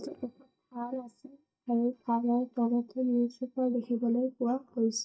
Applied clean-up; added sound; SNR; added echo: neural mask model DeepFilterNet 3.